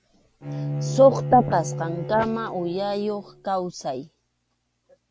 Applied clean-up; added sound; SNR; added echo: none; Bowed string instrument; 7 dB; none.